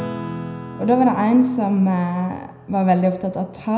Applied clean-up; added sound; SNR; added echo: none; Acoustic guitar / Strum; 14 dB; reverberation time 0.6 s.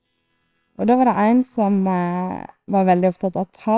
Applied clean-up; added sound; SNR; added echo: neural separator model SepFormer WHAMR!.